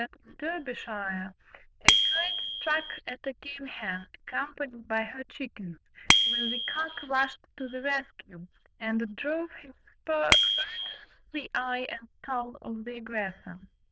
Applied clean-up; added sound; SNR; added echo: neural diffusion model UNIVERSE++.